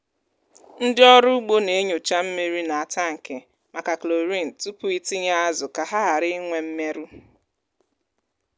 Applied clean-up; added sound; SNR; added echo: none; none; none; none.